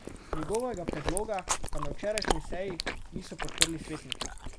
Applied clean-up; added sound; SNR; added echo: none; Chewing, mastication; -4 dB; none.